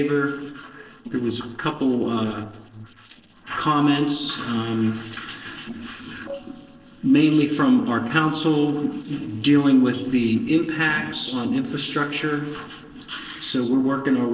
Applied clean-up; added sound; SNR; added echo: neural separator model SepFormer DNS4.